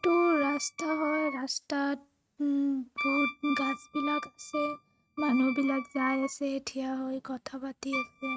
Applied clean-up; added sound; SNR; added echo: neural mask model RNNoise.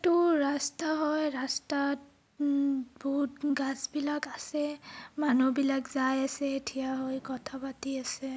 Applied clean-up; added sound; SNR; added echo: none; none; none; none.